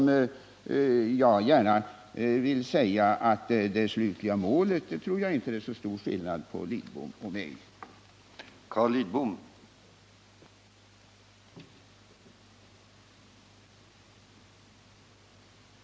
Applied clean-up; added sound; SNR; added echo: none; none; none; none.